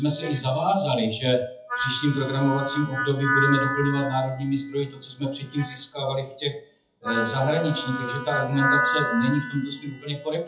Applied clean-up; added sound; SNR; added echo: classical method WPE with log-MMSE.